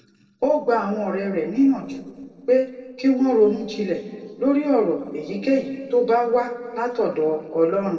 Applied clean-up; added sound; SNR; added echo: neural separator model SepFormer DNS4.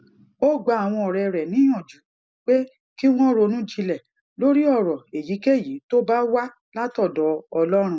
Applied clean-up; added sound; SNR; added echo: none; none; none; none.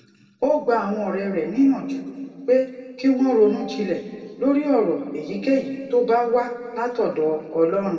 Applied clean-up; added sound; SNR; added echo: none; Ringtone; 18 dB; reverberation time 2.2 s.